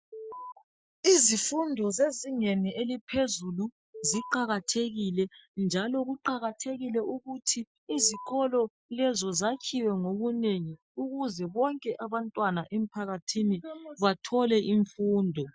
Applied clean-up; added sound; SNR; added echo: classical method Wiener filter.